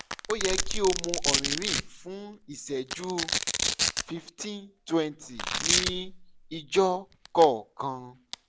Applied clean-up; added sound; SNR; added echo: none; Domestic sounds, home sounds; 1 dB; none.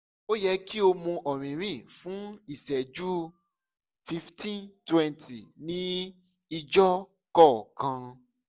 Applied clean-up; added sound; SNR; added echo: none; none; none; none.